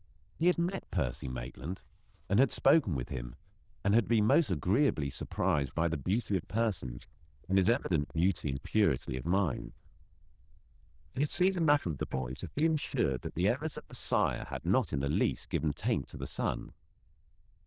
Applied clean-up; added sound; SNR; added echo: neural diffusion model UNIVERSE++.